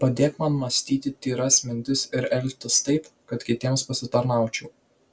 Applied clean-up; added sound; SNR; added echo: none; none; none; none.